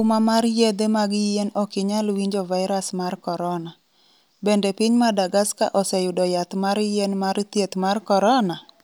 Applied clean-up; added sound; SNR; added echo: none; none; none; none.